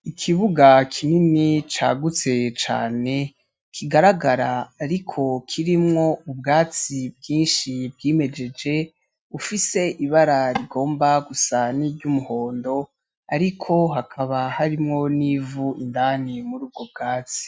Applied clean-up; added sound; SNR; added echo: neural mask model RNNoise.